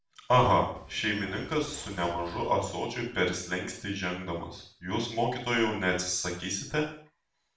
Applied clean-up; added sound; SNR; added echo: none; Zipper (clothing) / Telephone; 17 dB; reverberation time 0.5 s.